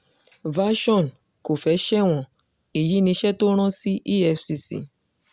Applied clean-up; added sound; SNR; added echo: none; none; none; none.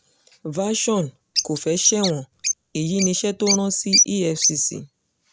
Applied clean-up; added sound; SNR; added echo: none; Bird; 0 dB; none.